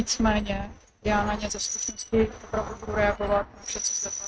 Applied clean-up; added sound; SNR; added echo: neural mask model RNNoise.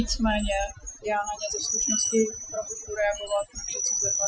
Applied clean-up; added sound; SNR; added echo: classical method Wiener filter.